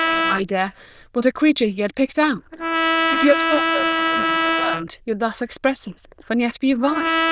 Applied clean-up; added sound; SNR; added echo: neural diffusion model UNIVERSE++.